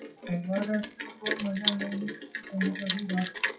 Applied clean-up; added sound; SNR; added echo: classical method WPE with log-MMSE.